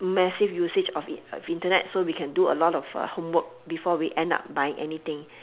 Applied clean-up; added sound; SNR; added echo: none; none; none; none.